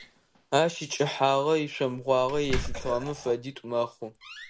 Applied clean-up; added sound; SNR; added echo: none; Cough + Slam; 10 dB; none.